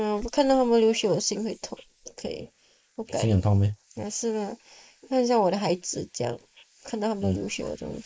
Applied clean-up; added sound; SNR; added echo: neural mask model Resemble Enhance denoiser.